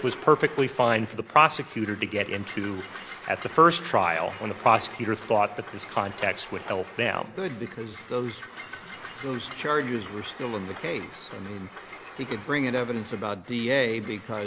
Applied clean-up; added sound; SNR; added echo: none; Train; 16 dB; none.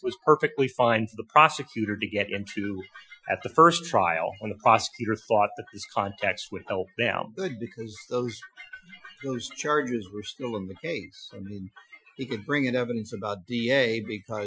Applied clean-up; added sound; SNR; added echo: classical method Wiener filter.